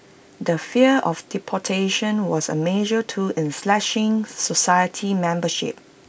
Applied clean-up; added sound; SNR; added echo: none; none; none; none.